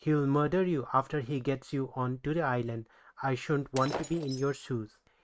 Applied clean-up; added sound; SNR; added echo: neural mask model RNNoise.